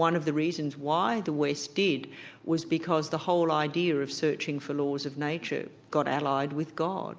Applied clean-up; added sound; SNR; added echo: none; none; none; none.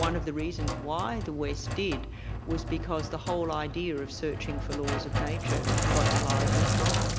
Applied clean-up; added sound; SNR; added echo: none; Sink (filling or washing); -3 dB; none.